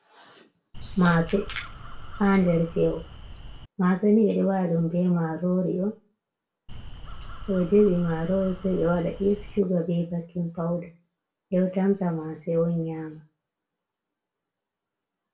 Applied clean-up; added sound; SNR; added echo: none; Crow; 12 dB; reverberation time 0.3 s.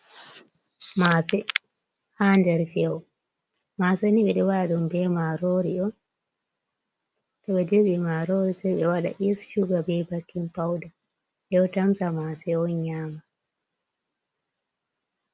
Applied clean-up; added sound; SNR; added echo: none; none; none; none.